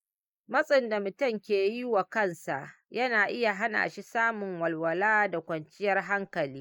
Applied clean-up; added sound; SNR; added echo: neural mask model Resemble Enhance denoiser.